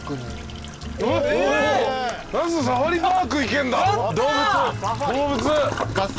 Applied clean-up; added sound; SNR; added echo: none; Toilet flush; 13 dB; none.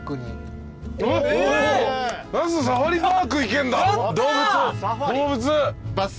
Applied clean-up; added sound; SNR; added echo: none; none; none; none.